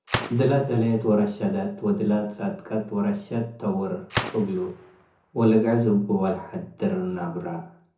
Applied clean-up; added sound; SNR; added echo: none; Gunshot, gunfire; 13 dB; reverberation time 0.6 s.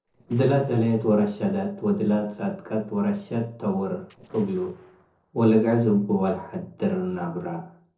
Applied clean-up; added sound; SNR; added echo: neural separator model SepFormer DNS4.